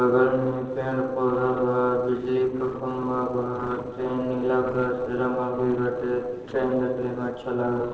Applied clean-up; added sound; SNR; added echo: neural separator model SepFormer DNS4.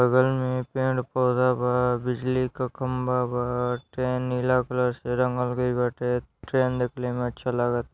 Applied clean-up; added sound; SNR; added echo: none; none; none; none.